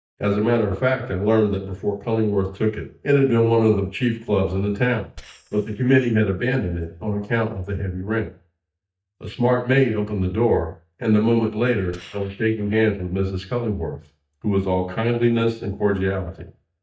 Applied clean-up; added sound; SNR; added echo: neural mask model DeepFilterNet 3.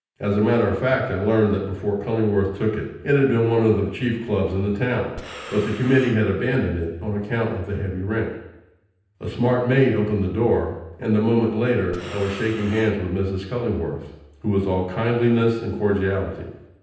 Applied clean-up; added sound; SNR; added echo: none; Breathing; 15 dB; reverberation time 0.9 s.